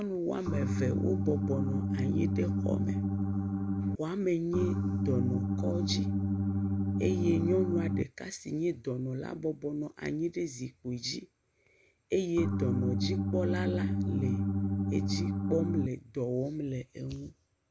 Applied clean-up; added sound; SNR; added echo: none; Organ; -4 dB; none.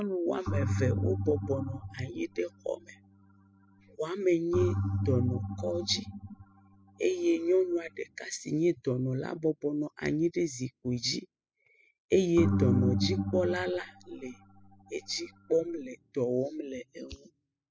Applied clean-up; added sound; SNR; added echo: classical method spectral subtraction.